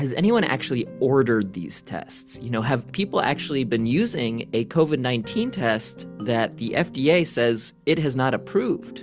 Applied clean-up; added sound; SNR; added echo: none; none; none; none.